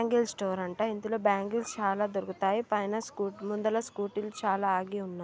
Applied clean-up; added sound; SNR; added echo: none; none; none; none.